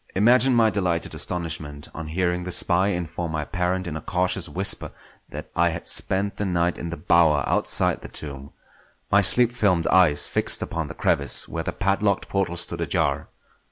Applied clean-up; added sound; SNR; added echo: none; none; none; none.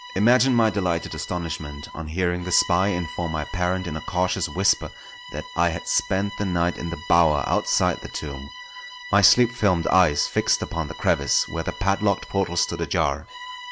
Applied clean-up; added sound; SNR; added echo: none; Bowed string instrument; 16 dB; none.